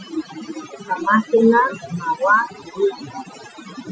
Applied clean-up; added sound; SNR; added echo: classical method Wiener filter.